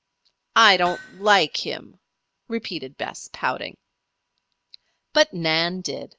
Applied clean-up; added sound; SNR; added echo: none; Hammer; 19 dB; none.